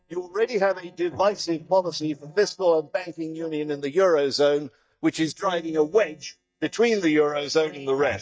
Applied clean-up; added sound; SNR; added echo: neural mask model DeepFilterNet 3.